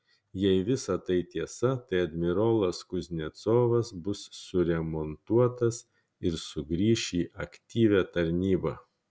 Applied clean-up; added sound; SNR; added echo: none; none; none; none.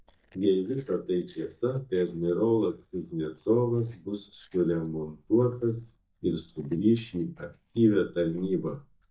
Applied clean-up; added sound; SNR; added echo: neural mask model DeepFilterNet 3.